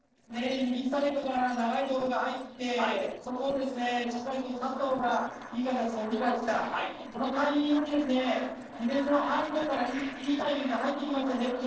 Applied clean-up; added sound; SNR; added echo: neural separator model SepFormer DNS4.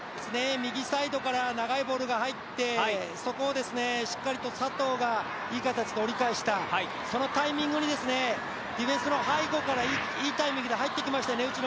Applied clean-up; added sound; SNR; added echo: none; none; none; none.